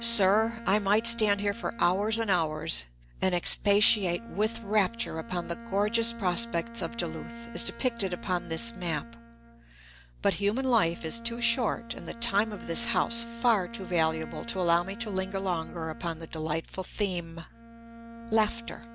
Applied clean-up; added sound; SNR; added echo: none; Bowed string instrument; 15 dB; none.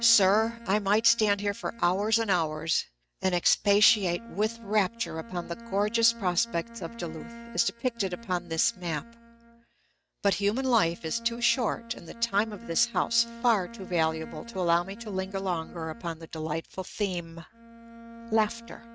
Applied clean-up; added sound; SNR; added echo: neural mask model RNNoise.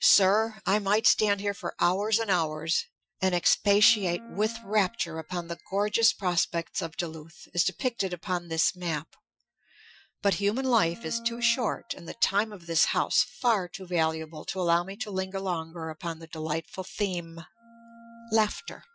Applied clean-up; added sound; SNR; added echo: classical method Wiener filter.